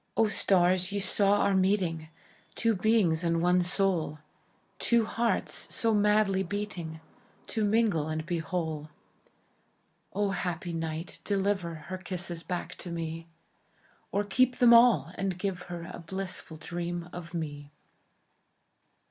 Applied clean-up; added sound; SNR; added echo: none; none; none; none.